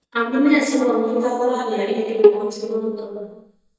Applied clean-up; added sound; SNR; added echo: neural mask model DeepFilterNet 3.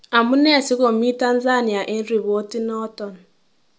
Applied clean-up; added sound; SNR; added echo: none; none; none; none.